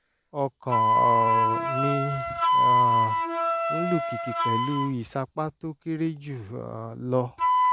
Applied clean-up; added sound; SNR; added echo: none; Wind instrument, woodwind instrument; -5 dB; none.